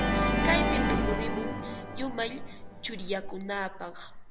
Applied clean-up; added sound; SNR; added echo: none; Organ; -5 dB; none.